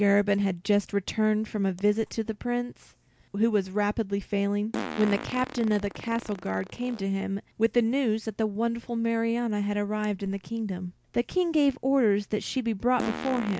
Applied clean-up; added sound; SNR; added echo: none; Fart; 16 dB; none.